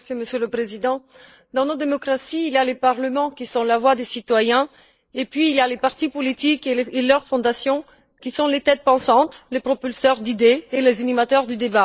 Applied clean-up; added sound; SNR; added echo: neural mask model Resemble Enhance denoiser.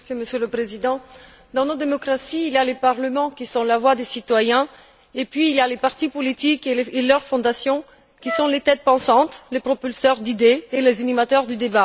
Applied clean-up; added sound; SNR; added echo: none; Wind instrument, woodwind instrument; 11 dB; none.